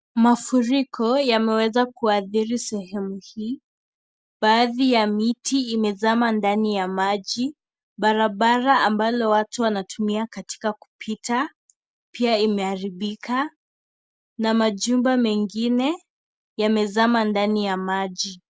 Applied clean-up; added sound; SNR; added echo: none; none; none; none.